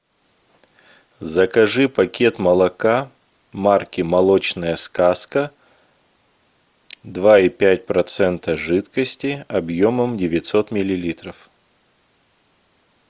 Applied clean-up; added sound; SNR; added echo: none; none; none; none.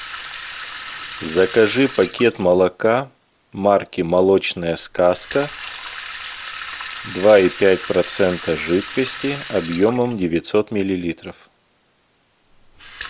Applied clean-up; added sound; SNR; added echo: none; Sink (filling or washing) / Water tap, faucet; 15 dB; none.